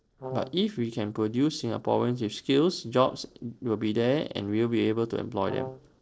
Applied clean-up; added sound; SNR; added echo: neural separator model SepFormer DNS4.